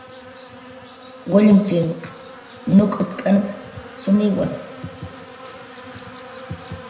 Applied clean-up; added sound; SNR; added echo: none; Insect; 17 dB; reverberation time 0.8 s.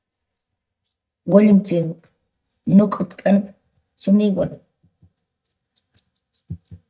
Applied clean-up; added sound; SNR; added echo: neural mask model DeepFilterNet 3.